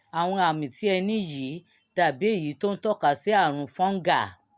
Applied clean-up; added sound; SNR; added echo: none; none; none; none.